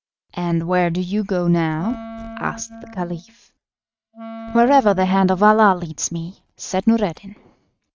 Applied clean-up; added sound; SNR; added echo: neural mask model RNNoise.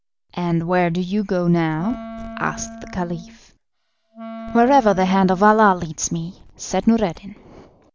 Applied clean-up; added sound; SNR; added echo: none; Wind instrument, woodwind instrument; 15 dB; none.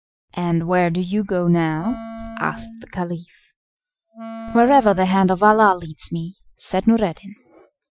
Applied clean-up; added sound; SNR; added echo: classical method Wiener filter.